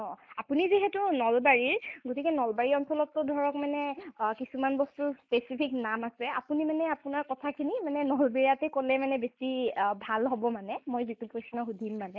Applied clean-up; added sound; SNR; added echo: neural mask model Resemble Enhance denoiser.